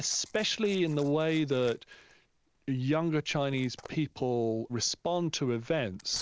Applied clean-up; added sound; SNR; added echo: neural separator model SepFormer DNS4.